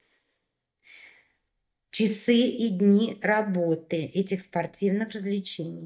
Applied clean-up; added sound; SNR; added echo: neural mask model DeepFilterNet 3.